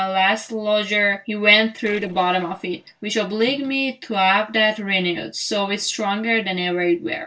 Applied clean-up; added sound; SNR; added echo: neural separator model SepFormer DNS4.